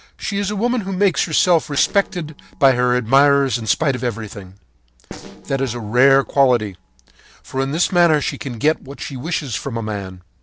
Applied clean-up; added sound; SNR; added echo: neural separator model SepFormer DNS4.